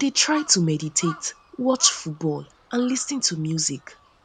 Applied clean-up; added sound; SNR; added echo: none; Crow; 17 dB; none.